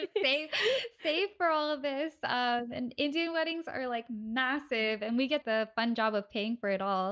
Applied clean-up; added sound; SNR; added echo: neural mask model Resemble Enhance denoiser.